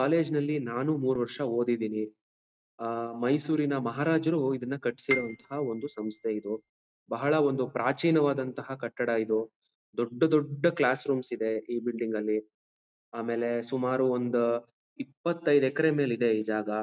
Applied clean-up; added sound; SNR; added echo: neural mask model RNNoise.